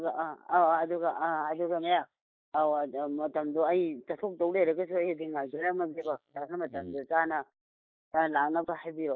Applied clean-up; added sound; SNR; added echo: neural mask model Resemble Enhance denoiser.